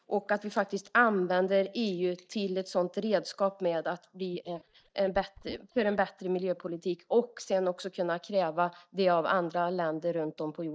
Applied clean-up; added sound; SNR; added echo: neural mask model DeepFilterNet 3.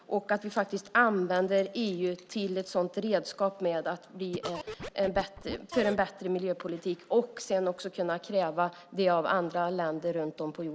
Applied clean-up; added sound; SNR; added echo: none; Scratching (performance technique); 10 dB; none.